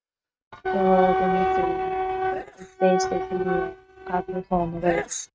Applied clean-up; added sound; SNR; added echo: neural mask model RNNoise.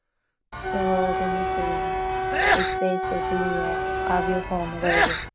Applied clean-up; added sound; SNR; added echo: none; Sneeze / Church bell + Wind instrument, woodwind instrument; -4 dB; none.